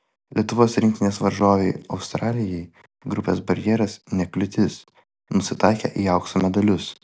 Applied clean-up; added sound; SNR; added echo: none; none; none; none.